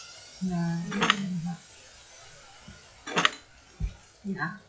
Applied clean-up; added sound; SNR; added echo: classical method log-MMSE.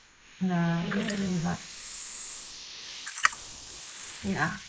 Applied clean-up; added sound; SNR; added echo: neural mask model Resemble Enhance denoiser.